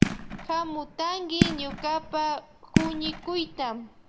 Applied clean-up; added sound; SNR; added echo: none; Fireworks; -1 dB; reverberation time 0.8 s.